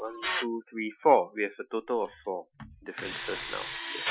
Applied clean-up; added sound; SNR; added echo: classical method Wiener filter.